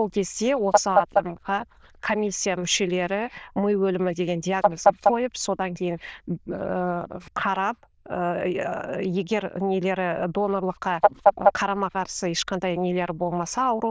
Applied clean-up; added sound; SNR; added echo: neural diffusion model UNIVERSE++.